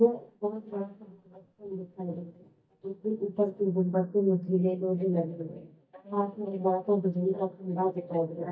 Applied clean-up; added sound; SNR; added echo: neural mask model DeepFilterNet 3.